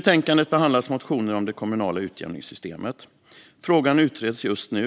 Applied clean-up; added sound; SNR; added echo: none; none; none; none.